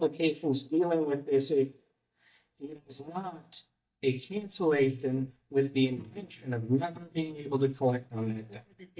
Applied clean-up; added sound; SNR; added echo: neural mask model DeepFilterNet 3.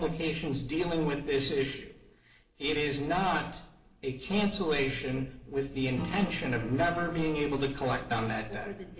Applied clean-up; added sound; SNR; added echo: neural separator model SepFormer DNS4.